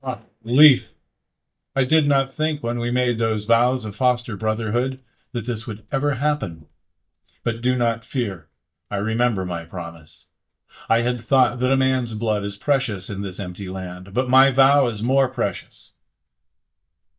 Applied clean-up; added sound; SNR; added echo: neural mask model DeepFilterNet 3.